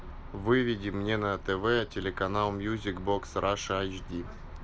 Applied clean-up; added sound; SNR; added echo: none; none; none; none.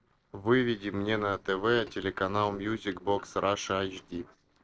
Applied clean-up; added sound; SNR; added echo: neural separator model SepFormer DNS4.